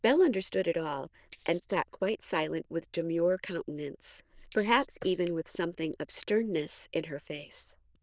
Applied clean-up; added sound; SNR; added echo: neural diffusion model UNIVERSE++.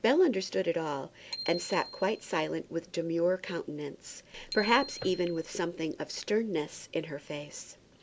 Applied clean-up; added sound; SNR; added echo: none; Bicycle bell; 16 dB; none.